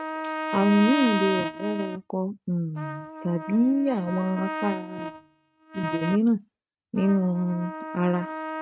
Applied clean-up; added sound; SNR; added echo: neural mask model RNNoise.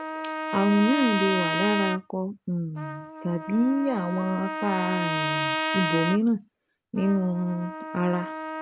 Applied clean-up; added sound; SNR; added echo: none; Trumpet; 4 dB; none.